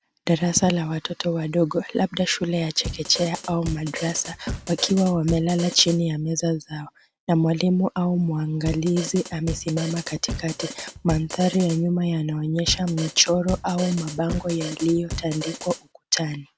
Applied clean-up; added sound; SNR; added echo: none; Drum kit; 10 dB; none.